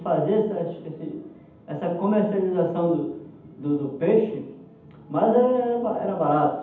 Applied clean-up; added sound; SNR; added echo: none; none; none; reverberation time 0.8 s.